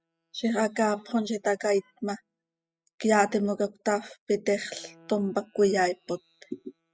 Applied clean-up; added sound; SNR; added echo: classical method spectral subtraction.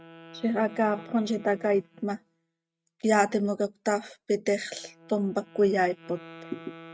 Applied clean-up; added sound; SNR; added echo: neural mask model RNNoise.